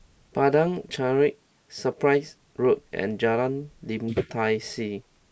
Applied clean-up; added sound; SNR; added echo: neural mask model Resemble Enhance denoiser.